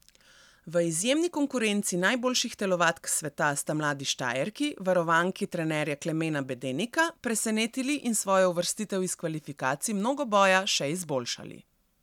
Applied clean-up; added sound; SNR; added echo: none; none; none; none.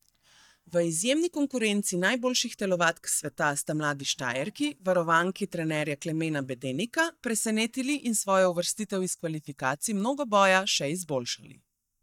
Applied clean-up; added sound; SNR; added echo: neural mask model DeepFilterNet 3.